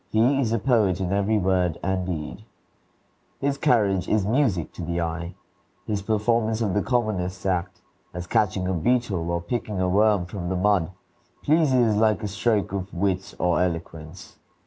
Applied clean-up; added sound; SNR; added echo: none; none; none; none.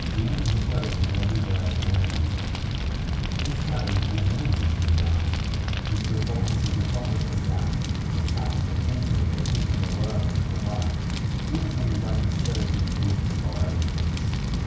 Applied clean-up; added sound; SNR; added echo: none; Fire; -2 dB; reverberation time 0.6 s.